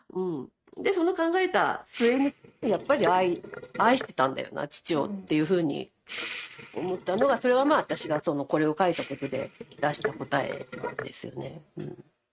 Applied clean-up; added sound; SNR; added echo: neural mask model RNNoise.